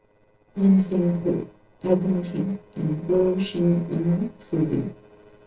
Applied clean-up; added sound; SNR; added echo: neural separator model SepFormer DNS4.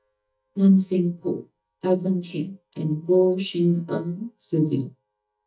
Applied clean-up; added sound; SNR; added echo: neural mask model DeepFilterNet 3.